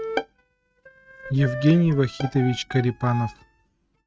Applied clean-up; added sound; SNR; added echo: neural mask model RNNoise.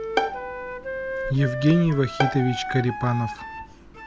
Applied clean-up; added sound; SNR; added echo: none; Bowed string instrument + Wind instrument, woodwind instrument; 5 dB; none.